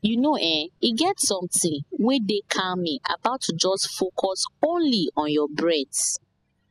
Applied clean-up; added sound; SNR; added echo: classical method spectral subtraction.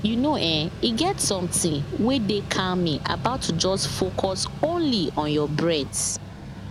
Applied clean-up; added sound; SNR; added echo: none; Mechanical fan; 10 dB; none.